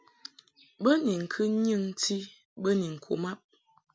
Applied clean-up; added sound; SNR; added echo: none; none; none; none.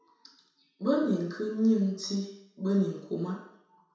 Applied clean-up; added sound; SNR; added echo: none; none; none; reverberation time 0.7 s.